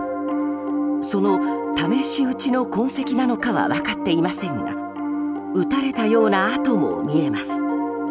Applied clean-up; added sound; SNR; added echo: none; Piano; 1 dB; none.